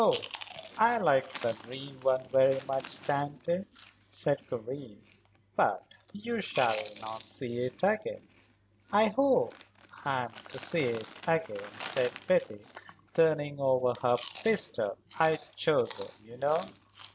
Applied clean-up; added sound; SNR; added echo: none; Chewing, mastication; 15 dB; none.